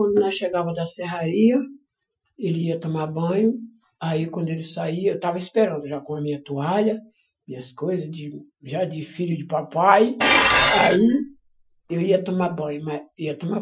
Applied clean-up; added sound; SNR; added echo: classical method Wiener filter.